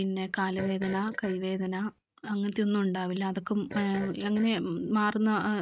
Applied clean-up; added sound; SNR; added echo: neural mask model RNNoise.